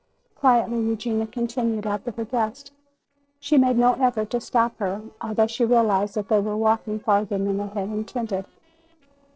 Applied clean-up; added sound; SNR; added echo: neural separator model SepFormer DNS4.